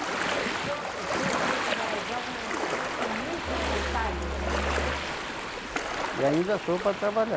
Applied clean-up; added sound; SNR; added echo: none; Musical instrument + Ocean; -2 dB; none.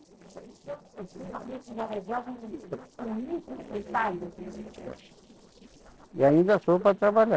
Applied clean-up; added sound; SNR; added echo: neural separator model SepFormer DNS4.